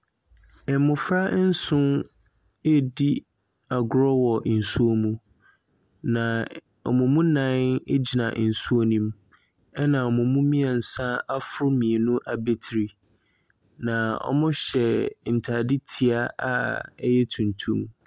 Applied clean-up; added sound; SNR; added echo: none; none; none; none.